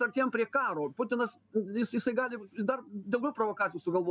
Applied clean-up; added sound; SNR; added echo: none; none; none; none.